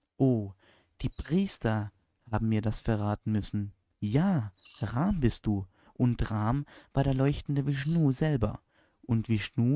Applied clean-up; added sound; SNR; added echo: neural mask model RNNoise.